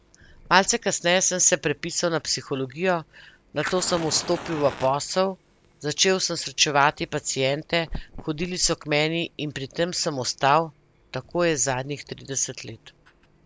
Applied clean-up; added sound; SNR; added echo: none; Fire; 17 dB; none.